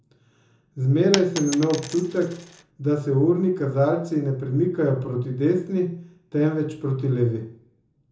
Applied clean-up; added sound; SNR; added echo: none; Coin (dropping); 10 dB; reverberation time 0.6 s.